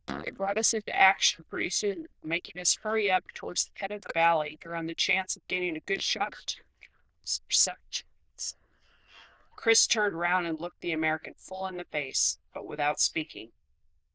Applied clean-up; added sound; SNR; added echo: neural diffusion model UNIVERSE++.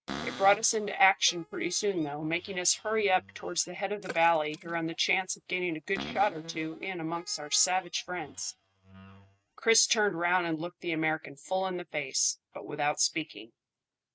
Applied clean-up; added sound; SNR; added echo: neural mask model RNNoise.